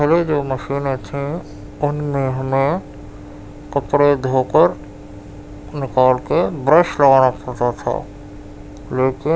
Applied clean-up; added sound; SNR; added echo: none; none; none; none.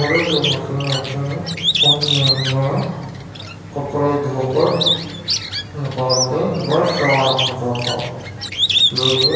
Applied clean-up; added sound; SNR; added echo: none; Bird; 2 dB; reverberation time 1.0 s.